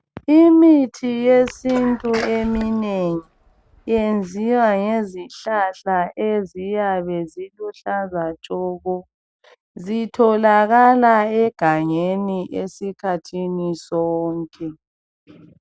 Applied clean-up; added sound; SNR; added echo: none; Sneeze; 15 dB; none.